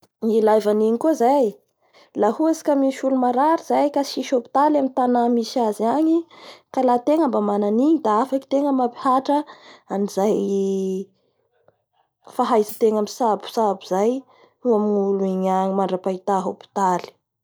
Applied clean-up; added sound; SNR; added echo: none; Hi-hat; 19 dB; none.